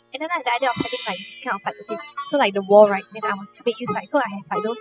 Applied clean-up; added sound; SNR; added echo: classical method spectral subtraction.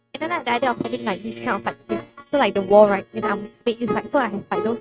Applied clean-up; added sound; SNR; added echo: neural mask model RNNoise.